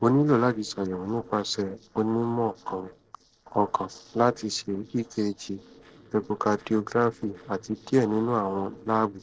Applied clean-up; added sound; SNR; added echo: neural separator model SepFormer DNS4.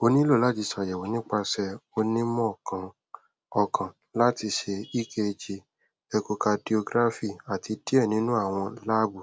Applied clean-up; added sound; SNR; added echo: none; none; none; none.